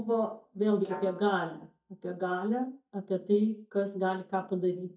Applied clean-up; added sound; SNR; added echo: neural mask model DeepFilterNet 3.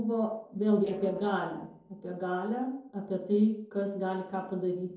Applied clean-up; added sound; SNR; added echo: neural separator model SepFormer DNS4.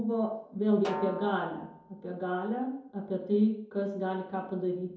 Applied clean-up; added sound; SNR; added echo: none; Snare drum; 13 dB; reverberation time 2.7 s.